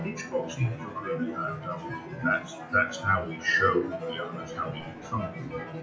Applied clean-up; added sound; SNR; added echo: classical method WPE with log-MMSE.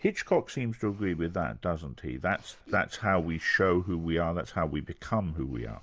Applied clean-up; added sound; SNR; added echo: none; none; none; none.